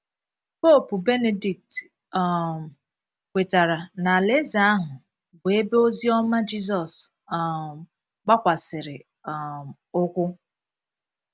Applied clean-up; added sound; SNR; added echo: none; none; none; none.